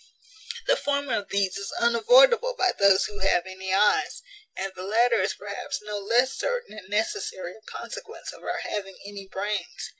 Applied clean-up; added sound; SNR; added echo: none; none; none; none.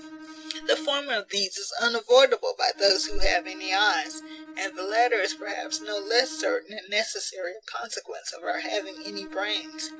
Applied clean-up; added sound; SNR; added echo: none; Bowed string instrument; 17 dB; none.